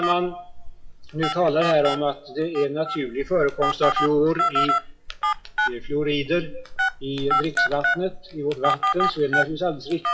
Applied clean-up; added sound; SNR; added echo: classical method WPE with log-MMSE.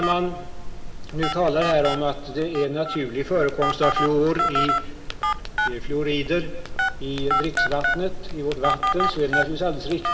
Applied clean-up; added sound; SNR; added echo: none; Telephone; 1 dB; reverberation time 1.8 s.